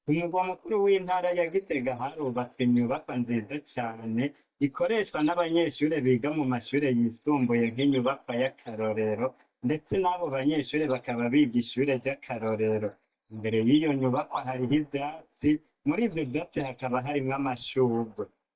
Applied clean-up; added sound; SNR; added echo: neural mask model DeepFilterNet 3.